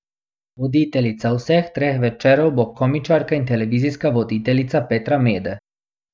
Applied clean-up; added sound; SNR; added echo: none; none; none; none.